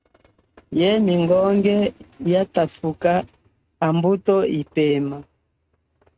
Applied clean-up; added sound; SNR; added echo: neural mask model RNNoise.